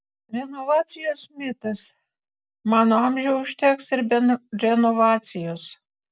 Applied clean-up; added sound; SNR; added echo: none; none; none; none.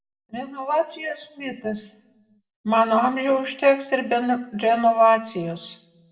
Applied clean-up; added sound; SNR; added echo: none; none; none; reverberation time 0.7 s.